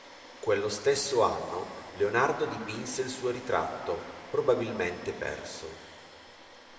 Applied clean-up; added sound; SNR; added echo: none; Domestic sounds, home sounds; 16 dB; reverberation time 2.0 s.